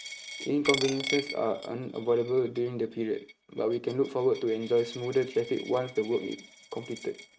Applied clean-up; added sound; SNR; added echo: neural mask model RNNoise.